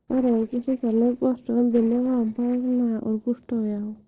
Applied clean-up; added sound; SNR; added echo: neural separator model SepFormer DNS4.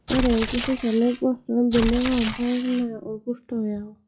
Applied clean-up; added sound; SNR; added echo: classical method log-MMSE.